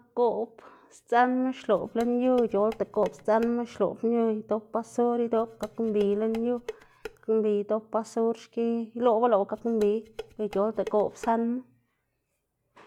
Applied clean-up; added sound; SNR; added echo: none; Dishes, pots, and pans; 17 dB; none.